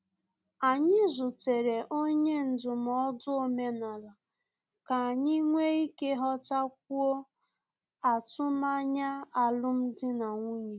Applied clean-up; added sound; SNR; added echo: none; none; none; none.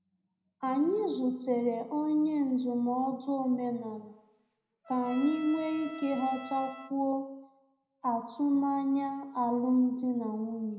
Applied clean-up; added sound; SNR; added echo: none; Trumpet; 17 dB; reverberation time 0.7 s.